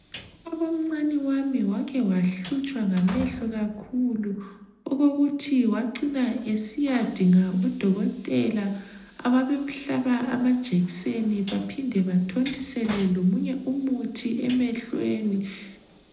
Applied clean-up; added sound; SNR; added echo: none; Train; 20 dB; reverberation time 0.7 s.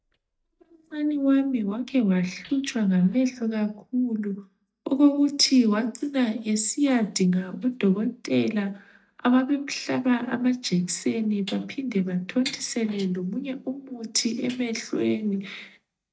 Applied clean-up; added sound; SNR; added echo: neural mask model DeepFilterNet 3.